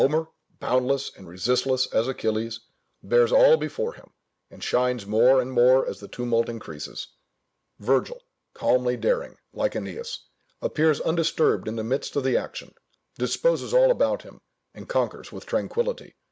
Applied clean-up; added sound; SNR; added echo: none; none; none; none.